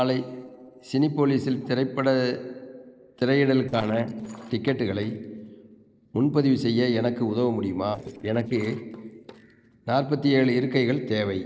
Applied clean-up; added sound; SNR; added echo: neural separator model SepFormer DNS4.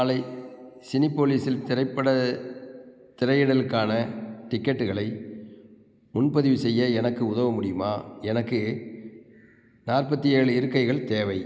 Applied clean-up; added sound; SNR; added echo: none; none; none; none.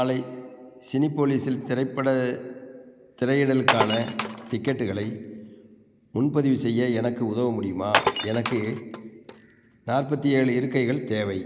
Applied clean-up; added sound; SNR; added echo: none; Glass; 4 dB; none.